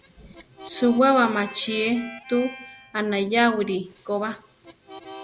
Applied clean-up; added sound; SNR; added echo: none; Harmonica; 18 dB; none.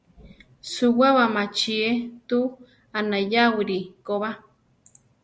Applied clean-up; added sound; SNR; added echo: none; none; none; none.